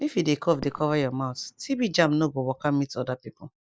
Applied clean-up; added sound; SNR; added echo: neural mask model DeepFilterNet 3.